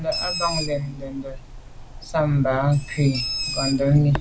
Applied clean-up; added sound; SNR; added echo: none; Bird; 8 dB; none.